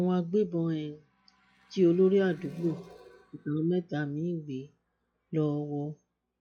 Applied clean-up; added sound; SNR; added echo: classical method log-MMSE.